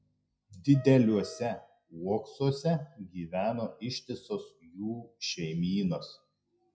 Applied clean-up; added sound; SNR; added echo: classical method WPE with log-MMSE.